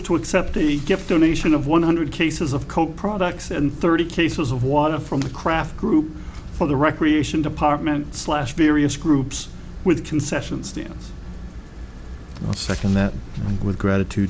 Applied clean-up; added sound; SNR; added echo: none; none; none; none.